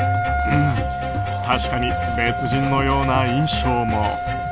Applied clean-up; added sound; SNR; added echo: none; Wind instrument, woodwind instrument; 4 dB; none.